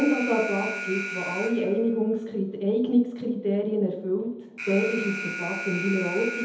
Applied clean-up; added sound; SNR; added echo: none; Alarm; 9 dB; reverberation time 0.7 s.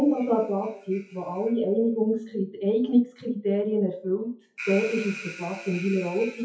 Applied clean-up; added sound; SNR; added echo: classical method WPE with log-MMSE.